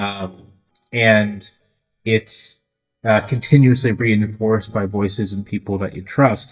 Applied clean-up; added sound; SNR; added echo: neural mask model DeepFilterNet 3.